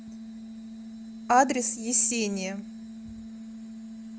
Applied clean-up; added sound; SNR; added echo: none; none; none; none.